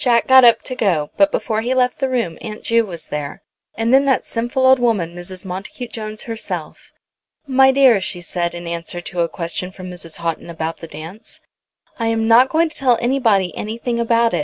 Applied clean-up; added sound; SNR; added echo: none; none; none; none.